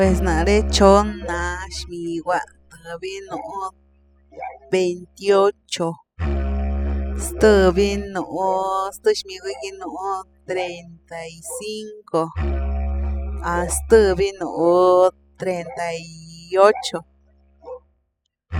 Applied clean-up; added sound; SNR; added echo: classical method spectral subtraction.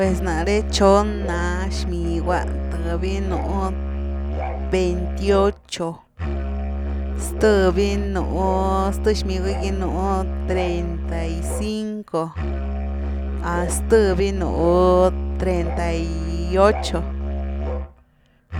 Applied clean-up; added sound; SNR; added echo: none; Musical instrument; 2 dB; none.